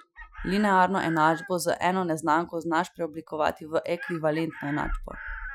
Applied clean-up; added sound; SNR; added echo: classical method Wiener filter.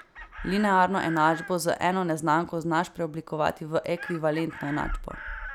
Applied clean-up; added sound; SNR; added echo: none; Chicken, rooster; 15 dB; none.